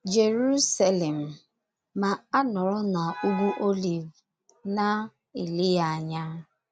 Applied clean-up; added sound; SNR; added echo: none; none; none; none.